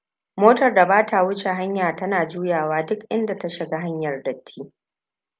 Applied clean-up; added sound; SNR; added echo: none; none; none; none.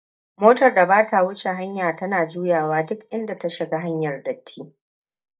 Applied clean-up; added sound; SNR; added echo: neural mask model DeepFilterNet 3.